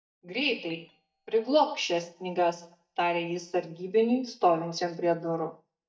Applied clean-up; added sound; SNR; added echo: neural mask model DeepFilterNet 3.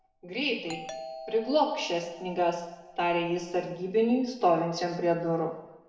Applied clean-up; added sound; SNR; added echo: none; Doorbell; 18 dB; reverberation time 0.8 s.